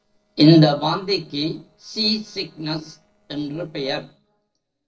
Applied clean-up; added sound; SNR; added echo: neural separator model SepFormer DNS4.